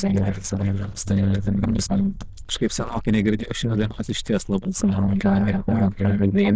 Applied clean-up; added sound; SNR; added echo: neural diffusion model UNIVERSE++.